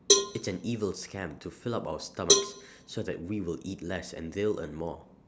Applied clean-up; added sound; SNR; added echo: none; Cowbell; -4 dB; none.